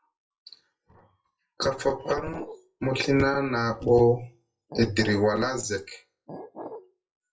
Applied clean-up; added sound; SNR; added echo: classical method WPE with log-MMSE.